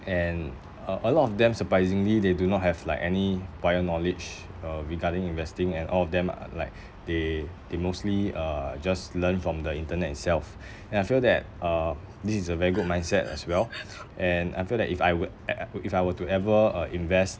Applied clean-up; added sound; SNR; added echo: none; Breathing; 18 dB; none.